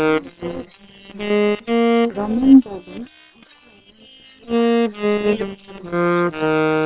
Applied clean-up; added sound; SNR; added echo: neural separator model SepFormer WHAM!.